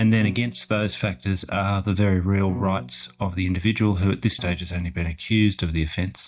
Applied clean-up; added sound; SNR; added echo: neural mask model DeepFilterNet 3.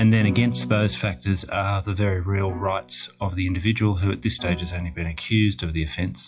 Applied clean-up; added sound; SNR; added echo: classical method WPE with log-MMSE.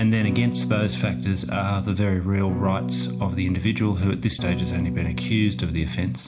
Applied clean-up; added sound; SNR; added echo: none; Electric guitar / Strum; 5 dB; reverberation time 0.4 s.